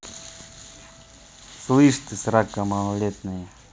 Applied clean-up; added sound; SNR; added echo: none; none; none; none.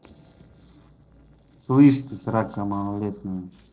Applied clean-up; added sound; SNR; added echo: neural separator model SepFormer DNS4.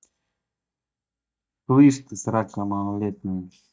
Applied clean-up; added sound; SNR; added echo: neural mask model DeepFilterNet 3.